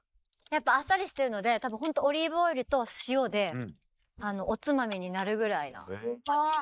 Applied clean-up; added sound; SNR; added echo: neural mask model Resemble Enhance denoiser.